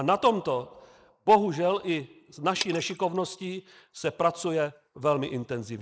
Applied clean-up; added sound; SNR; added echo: neural mask model Resemble Enhance denoiser.